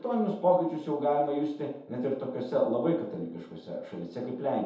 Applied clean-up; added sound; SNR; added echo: none; none; none; reverberation time 0.8 s.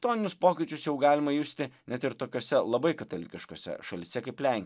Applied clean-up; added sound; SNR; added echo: none; none; none; none.